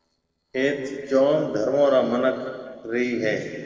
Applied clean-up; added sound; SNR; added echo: neural separator model SepFormer DNS4.